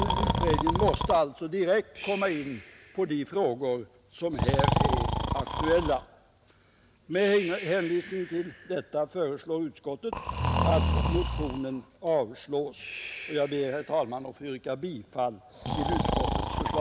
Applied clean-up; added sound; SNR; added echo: none; Breathing; 1 dB; none.